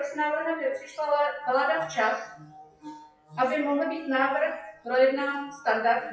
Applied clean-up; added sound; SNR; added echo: classical method WPE with log-MMSE.